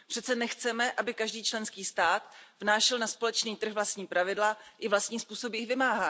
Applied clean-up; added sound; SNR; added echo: none; none; none; none.